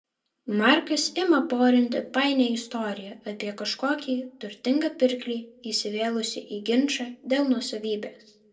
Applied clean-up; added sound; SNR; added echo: none; none; none; reverberation time 0.2 s.